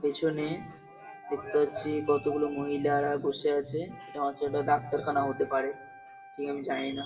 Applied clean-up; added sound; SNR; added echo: none; Wind instrument, woodwind instrument; 20 dB; reverberation time 0.8 s.